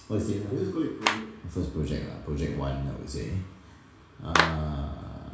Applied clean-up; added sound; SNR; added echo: none; Clapping; 3 dB; reverberation time 0.7 s.